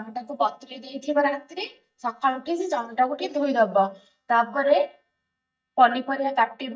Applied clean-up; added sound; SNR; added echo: neural mask model DeepFilterNet 3.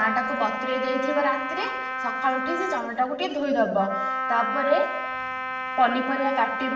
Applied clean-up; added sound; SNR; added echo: none; Wind instrument, woodwind instrument; 4 dB; reverberation time 0.8 s.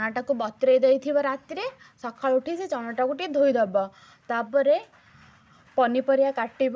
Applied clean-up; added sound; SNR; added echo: none; none; none; none.